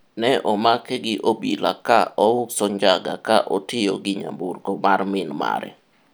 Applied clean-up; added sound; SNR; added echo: none; none; none; none.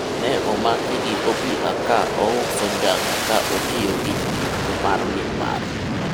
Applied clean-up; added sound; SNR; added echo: none; Aircraft; -1 dB; none.